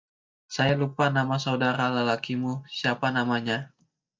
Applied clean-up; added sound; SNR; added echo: neural mask model DeepFilterNet 3.